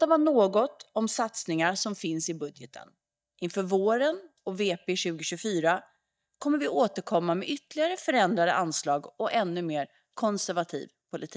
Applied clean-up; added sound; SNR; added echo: neural mask model DeepFilterNet 3.